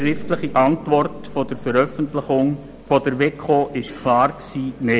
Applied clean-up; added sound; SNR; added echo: none; Piano; 15 dB; none.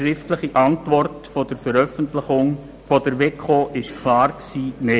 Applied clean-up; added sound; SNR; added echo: none; none; none; none.